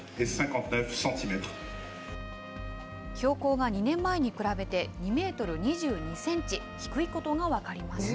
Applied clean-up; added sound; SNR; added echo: none; Trumpet; 18 dB; none.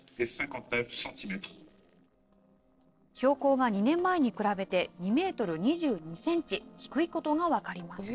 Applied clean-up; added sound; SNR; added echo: neural separator model SepFormer DNS4.